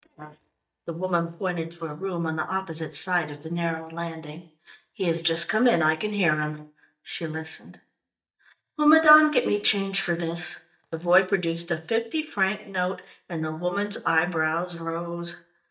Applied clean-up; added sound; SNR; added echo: neural mask model DeepFilterNet 3.